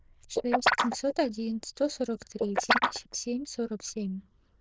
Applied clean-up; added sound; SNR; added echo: neural diffusion model UNIVERSE++.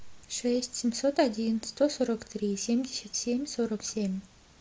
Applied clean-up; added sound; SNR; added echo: none; none; none; none.